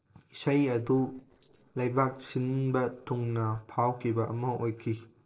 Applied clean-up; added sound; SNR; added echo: neural separator model SepFormer DNS4.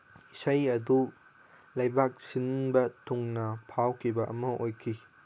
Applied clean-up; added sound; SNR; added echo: none; none; none; none.